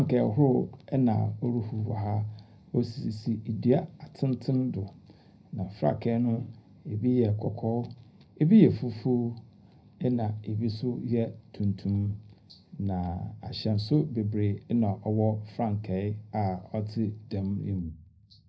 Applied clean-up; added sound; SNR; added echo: none; none; none; reverberation time 0.4 s.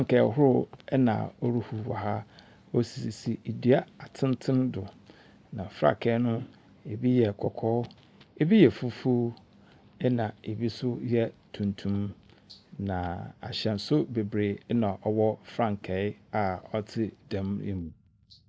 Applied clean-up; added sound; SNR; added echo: none; none; none; none.